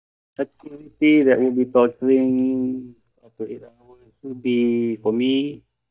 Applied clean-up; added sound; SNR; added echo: neural mask model DeepFilterNet 3.